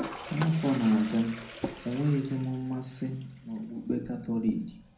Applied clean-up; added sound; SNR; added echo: none; Toilet flush; 12 dB; reverberation time 0.5 s.